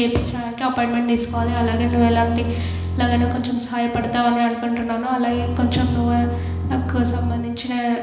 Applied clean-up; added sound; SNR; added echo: none; Bowed string instrument; 4 dB; reverberation time 1.0 s.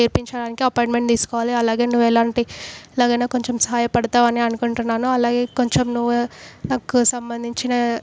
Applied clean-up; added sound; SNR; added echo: none; none; none; none.